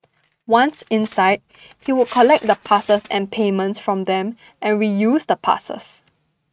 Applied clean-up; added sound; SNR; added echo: neural mask model RNNoise.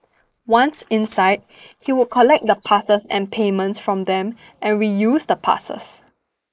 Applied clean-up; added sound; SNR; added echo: neural mask model Resemble Enhance denoiser.